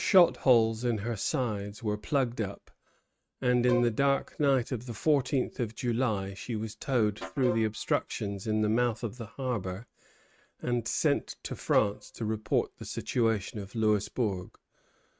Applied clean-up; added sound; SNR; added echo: neural mask model RNNoise.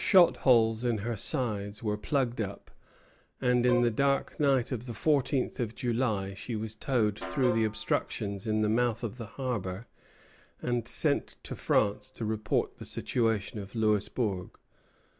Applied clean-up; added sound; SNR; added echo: none; Snare drum + Bowed string instrument; 12 dB; none.